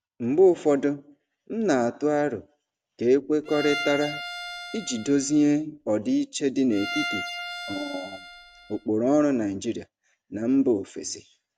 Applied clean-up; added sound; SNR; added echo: none; Bowed string instrument; 10 dB; none.